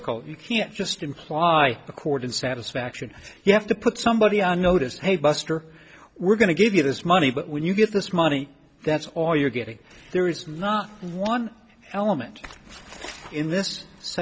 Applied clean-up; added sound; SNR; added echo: none; none; none; none.